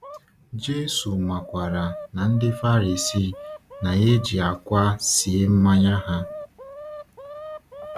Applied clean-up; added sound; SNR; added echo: none; Chicken, rooster; 16 dB; none.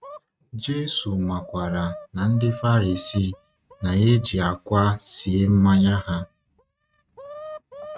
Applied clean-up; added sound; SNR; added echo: neural mask model RNNoise.